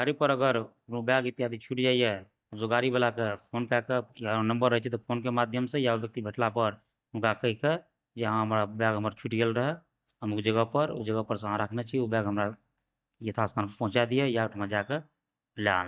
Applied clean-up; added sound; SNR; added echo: neural mask model DeepFilterNet 3.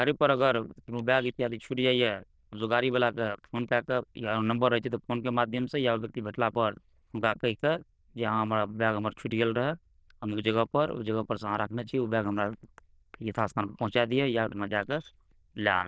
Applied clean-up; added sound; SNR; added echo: neural diffusion model UNIVERSE++.